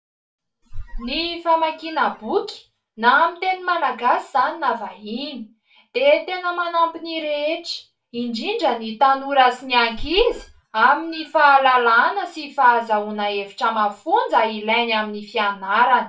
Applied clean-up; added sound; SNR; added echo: none; Squeak; 14 dB; reverberation time 0.3 s.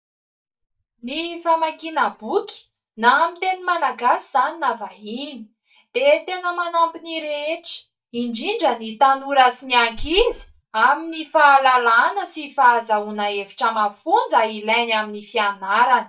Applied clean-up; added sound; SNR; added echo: neural mask model DeepFilterNet 3.